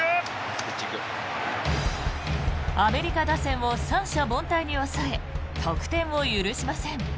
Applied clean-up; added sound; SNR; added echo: none; none; none; none.